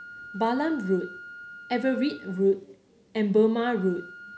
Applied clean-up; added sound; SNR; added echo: none; Wind instrument, woodwind instrument; 17 dB; none.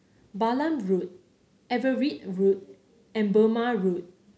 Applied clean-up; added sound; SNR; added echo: none; none; none; none.